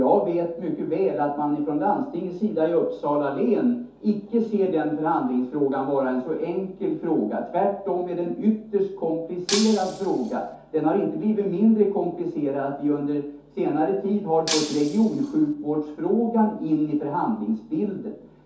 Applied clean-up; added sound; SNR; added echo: none; Shatter; 9 dB; reverberation time 0.5 s.